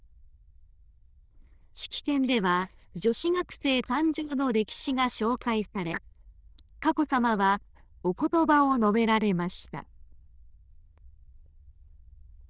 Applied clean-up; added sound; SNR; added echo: neural diffusion model UNIVERSE++.